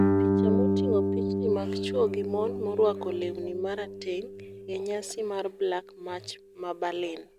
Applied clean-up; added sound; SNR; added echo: none; Guitar; -1 dB; none.